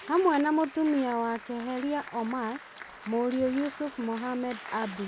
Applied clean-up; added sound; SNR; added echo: none; Applause; 16 dB; none.